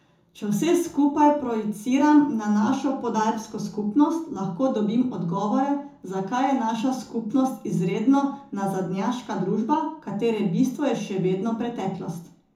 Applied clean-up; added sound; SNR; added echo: none; none; none; reverberation time 0.6 s.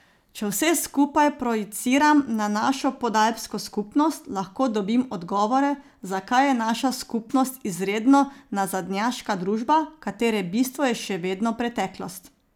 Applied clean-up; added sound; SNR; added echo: none; none; none; none.